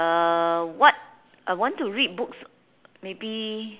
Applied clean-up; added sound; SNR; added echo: none; none; none; none.